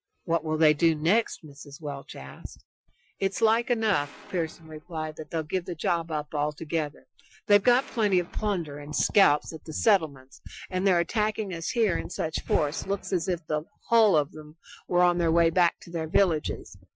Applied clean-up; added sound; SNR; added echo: classical method Wiener filter.